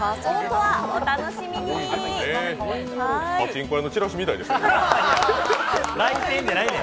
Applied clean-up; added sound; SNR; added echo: none; none; none; none.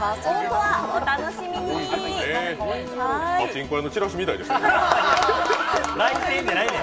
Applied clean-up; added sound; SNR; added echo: none; none; none; reverberation time 0.4 s.